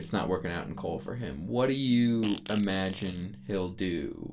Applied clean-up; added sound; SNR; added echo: none; Fart; 13 dB; reverberation time 0.2 s.